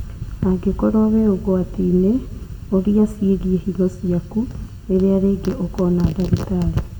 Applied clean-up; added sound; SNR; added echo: none; none; none; reverberation time 0.8 s.